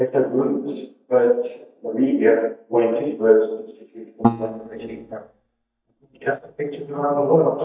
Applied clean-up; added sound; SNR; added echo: neural mask model DeepFilterNet 3.